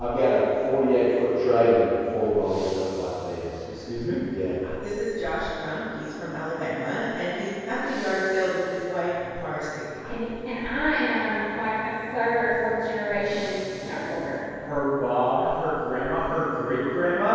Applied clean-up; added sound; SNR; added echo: none; Breathing; 19 dB; reverberation time 2.2 s.